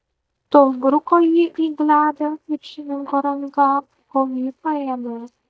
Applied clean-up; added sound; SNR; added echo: neural mask model DeepFilterNet 3.